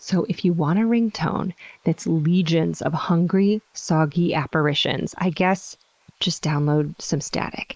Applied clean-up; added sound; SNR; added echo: neural mask model Resemble Enhance denoiser.